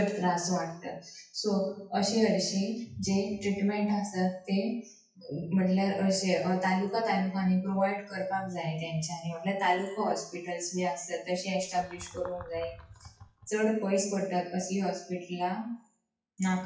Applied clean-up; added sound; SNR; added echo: classical method WPE with log-MMSE.